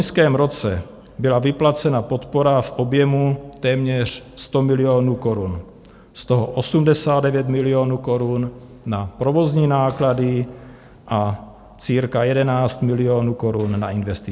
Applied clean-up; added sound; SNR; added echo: none; none; none; none.